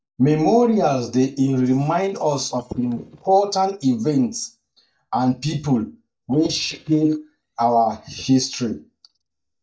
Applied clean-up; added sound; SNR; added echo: neural mask model DeepFilterNet 3.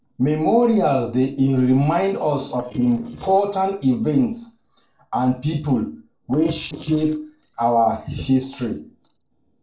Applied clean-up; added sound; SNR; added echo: neural separator model SepFormer DNS4.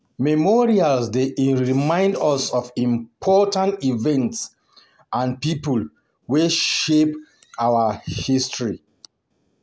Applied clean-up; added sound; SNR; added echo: none; none; none; none.